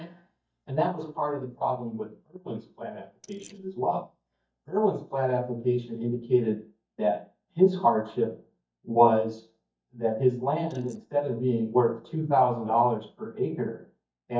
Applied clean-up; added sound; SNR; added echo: neural mask model DeepFilterNet 3.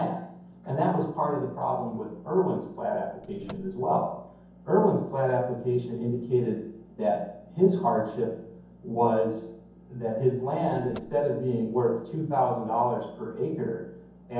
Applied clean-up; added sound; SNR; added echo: none; Car; 17 dB; reverberation time 0.9 s.